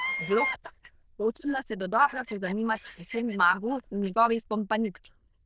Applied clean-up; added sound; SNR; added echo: neural diffusion model UNIVERSE++.